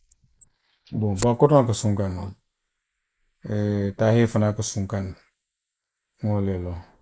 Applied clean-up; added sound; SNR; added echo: neural mask model Resemble Enhance denoiser.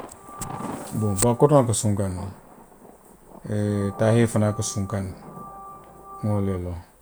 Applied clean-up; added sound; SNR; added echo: none; Organ + Thunder; 16 dB; none.